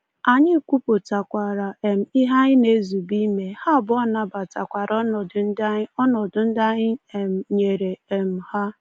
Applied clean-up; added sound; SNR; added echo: none; none; none; none.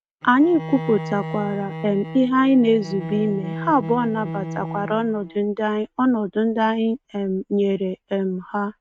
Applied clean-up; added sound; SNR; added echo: neural mask model RNNoise.